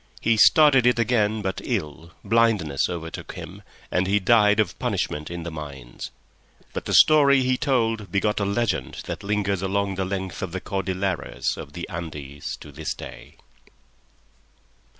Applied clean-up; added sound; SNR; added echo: none; none; none; none.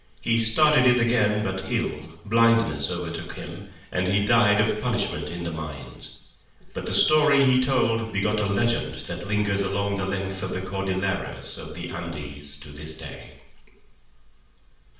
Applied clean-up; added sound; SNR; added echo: none; Cutlery, silverware; 18 dB; reverberation time 0.7 s.